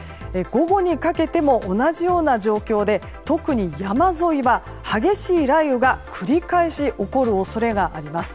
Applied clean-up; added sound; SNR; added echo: none; none; none; none.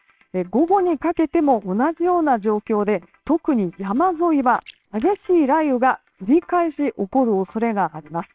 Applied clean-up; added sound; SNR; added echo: neural separator model SepFormer WHAMR!.